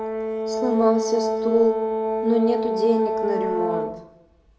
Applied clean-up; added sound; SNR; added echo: none; Brass instrument; 1 dB; reverberation time 0.8 s.